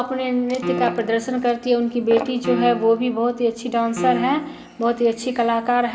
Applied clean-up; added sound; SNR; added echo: none; Piano; 10 dB; reverberation time 1.6 s.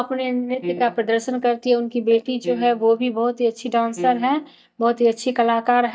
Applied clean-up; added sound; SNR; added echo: neural mask model DeepFilterNet 3.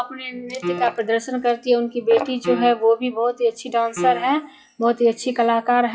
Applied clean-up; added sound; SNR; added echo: classical method WPE with log-MMSE.